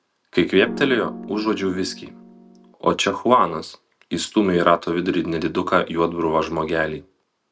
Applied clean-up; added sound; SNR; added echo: none; Piano; 13 dB; none.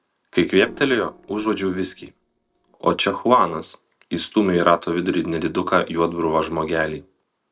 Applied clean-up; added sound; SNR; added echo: neural separator model SepFormer DNS4.